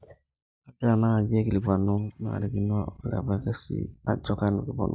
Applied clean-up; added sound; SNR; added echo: neural mask model DeepFilterNet 3.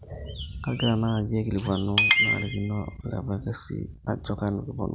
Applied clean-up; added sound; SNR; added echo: none; Bird; 13 dB; none.